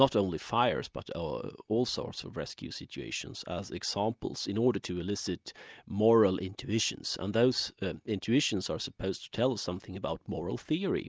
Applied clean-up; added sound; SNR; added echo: none; none; none; none.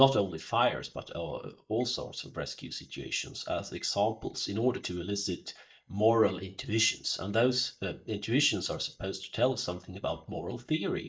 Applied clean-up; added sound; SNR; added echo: neural mask model DeepFilterNet 3.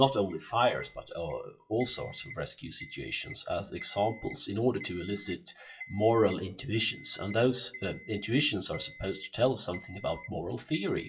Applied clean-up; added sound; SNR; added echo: classical method WPE with log-MMSE.